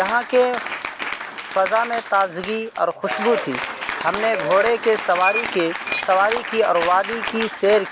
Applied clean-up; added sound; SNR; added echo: none; Applause / Cheering + Squeak; 7 dB; none.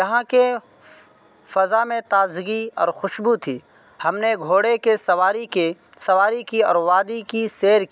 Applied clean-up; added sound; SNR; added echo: none; none; none; none.